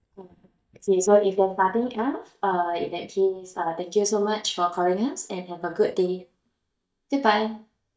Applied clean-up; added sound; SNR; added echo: neural mask model DeepFilterNet 3.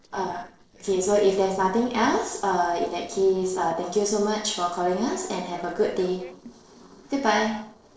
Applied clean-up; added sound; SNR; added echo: neural separator model SepFormer DNS4.